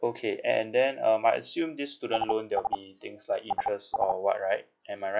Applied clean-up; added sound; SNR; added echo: classical method log-MMSE.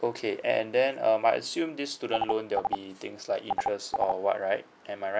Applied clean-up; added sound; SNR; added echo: none; Telephone; 5 dB; none.